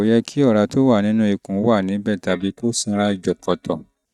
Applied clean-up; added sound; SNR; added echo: neural mask model DeepFilterNet 3.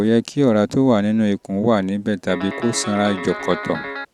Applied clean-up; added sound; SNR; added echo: none; Guitar; 10 dB; none.